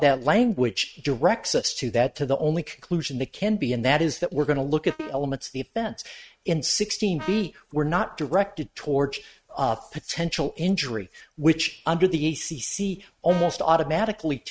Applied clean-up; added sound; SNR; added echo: neural mask model RNNoise.